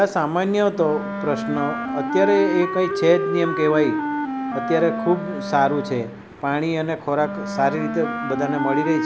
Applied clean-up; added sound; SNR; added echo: none; Wind instrument, woodwind instrument; 5 dB; none.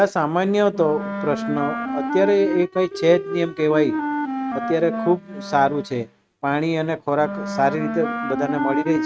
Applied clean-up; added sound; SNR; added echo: neural mask model RNNoise.